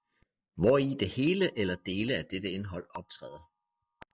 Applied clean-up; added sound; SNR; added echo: neural mask model DeepFilterNet 3.